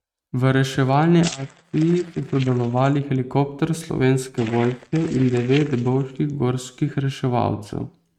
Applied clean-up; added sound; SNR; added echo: neural mask model RNNoise.